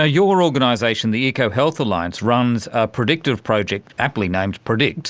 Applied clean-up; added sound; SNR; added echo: none; none; none; none.